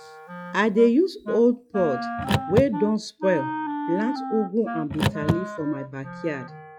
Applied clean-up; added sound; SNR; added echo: classical method log-MMSE.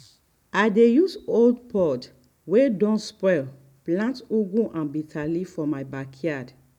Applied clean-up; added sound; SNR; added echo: none; none; none; none.